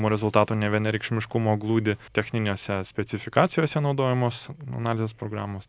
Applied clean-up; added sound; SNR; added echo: none; none; none; none.